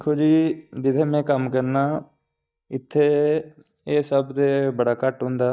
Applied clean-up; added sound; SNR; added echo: neural mask model DeepFilterNet 3.